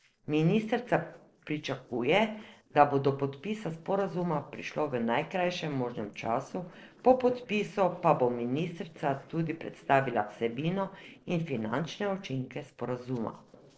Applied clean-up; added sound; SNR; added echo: neural separator model SepFormer DNS4.